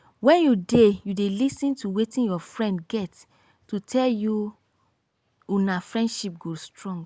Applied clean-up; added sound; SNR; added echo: none; none; none; none.